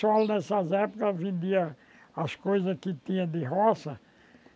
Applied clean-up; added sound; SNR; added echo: none; none; none; none.